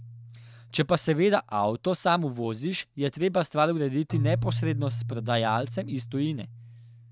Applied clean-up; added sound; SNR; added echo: none; Keyboard (musical); 8 dB; none.